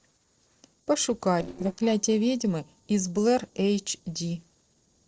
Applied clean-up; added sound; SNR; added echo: neural separator model SepFormer DNS4.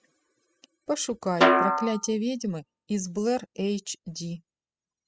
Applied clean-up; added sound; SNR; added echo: classical method spectral subtraction.